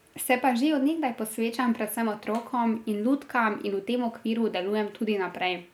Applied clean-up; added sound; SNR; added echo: none; none; none; none.